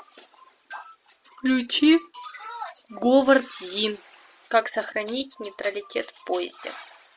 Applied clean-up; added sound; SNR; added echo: none; none; none; none.